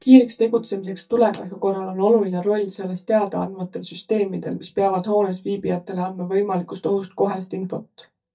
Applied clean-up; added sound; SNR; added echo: neural mask model DeepFilterNet 3.